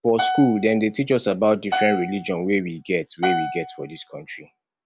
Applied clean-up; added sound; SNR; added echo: none; Piano; 6 dB; none.